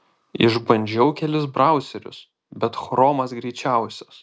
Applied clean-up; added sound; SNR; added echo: none; none; none; none.